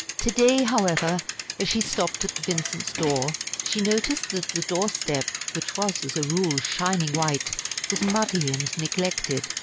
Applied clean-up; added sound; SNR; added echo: none; Bicycle; 4 dB; none.